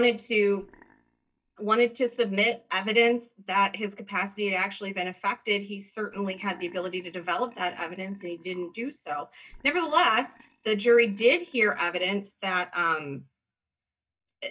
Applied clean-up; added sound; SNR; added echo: neural mask model DeepFilterNet 3.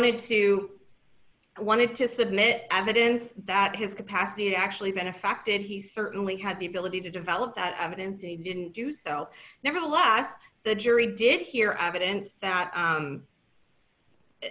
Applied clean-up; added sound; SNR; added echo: none; none; none; none.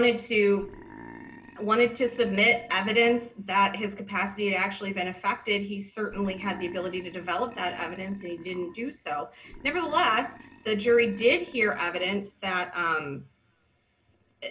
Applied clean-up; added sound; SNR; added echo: none; Burping, eructation; 20 dB; reverberation time 0.4 s.